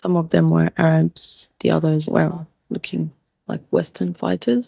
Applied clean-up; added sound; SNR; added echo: neural mask model DeepFilterNet 3.